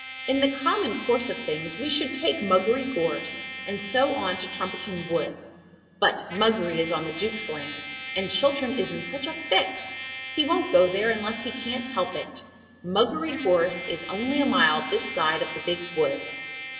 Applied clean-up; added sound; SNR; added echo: none; Trumpet; 11 dB; reverberation time 2.6 s.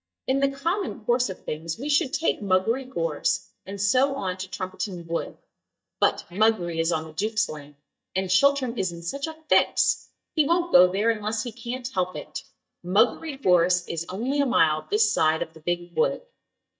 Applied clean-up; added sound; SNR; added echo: neural mask model DeepFilterNet 3.